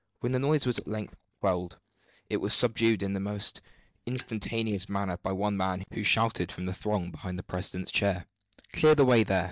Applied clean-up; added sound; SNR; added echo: neural mask model DeepFilterNet 3.